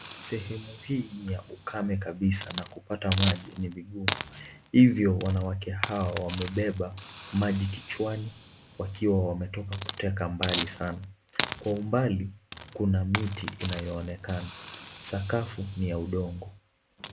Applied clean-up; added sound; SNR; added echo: none; Hiss; 6 dB; none.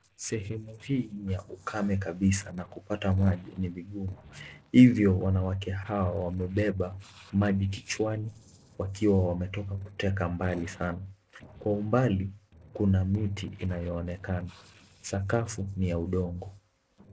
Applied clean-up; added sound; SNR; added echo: neural separator model SepFormer DNS4.